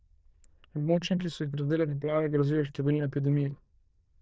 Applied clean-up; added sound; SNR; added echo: neural diffusion model UNIVERSE++.